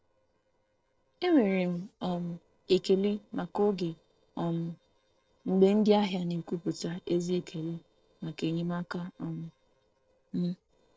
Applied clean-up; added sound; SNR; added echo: neural separator model SepFormer DNS4.